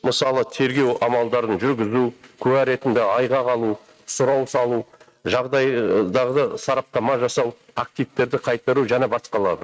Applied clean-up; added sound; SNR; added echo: neural mask model RNNoise.